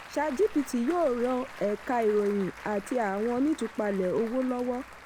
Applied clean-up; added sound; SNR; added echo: none; Applause; 16 dB; none.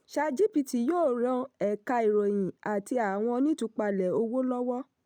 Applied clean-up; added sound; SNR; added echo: none; none; none; none.